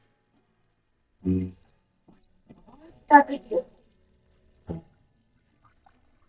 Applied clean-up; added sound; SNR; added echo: neural mask model DeepFilterNet 3.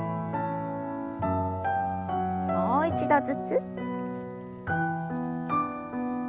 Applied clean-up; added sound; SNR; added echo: none; none; none; none.